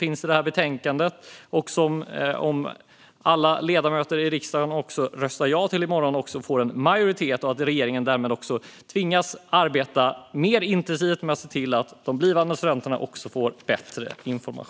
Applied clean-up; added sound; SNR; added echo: none; none; none; none.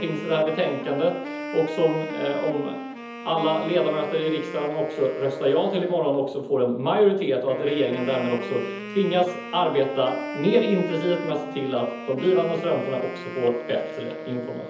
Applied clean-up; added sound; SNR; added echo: none; Wind instrument, woodwind instrument; 11 dB; reverberation time 0.7 s.